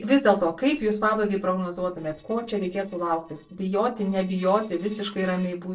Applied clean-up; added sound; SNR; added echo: neural separator model SepFormer DNS4.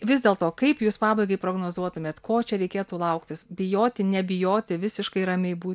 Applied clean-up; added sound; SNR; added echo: none; none; none; none.